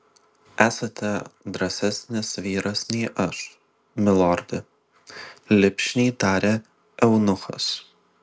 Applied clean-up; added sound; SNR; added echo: none; none; none; none.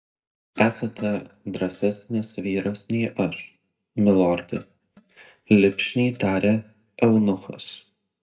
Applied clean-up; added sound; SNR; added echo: neural mask model DeepFilterNet 3.